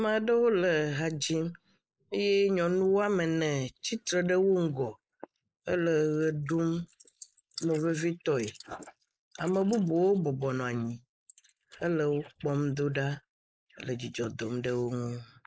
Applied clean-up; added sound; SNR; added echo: neural mask model Resemble Enhance denoiser.